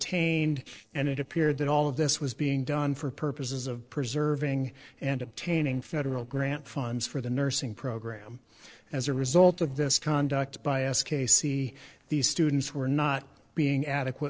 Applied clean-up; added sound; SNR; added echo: neural separator model SepFormer DNS4.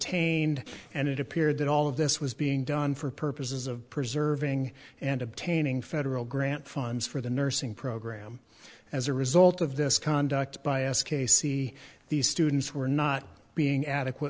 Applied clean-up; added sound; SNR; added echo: none; none; none; none.